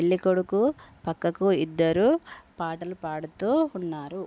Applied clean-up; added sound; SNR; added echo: none; none; none; none.